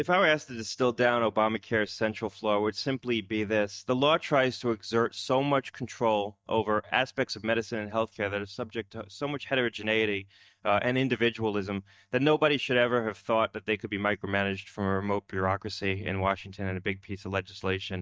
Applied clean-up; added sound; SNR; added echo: neural mask model DeepFilterNet 3.